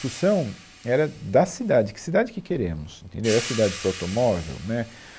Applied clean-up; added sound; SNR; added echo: none; Hi-hat; 15 dB; none.